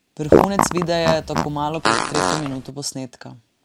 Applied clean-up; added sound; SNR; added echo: none; Fart; -5 dB; none.